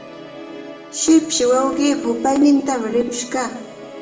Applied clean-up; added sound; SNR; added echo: none; Musical instrument; 14 dB; reverberation time 0.8 s.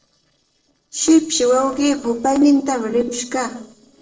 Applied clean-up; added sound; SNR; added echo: neural separator model SepFormer DNS4.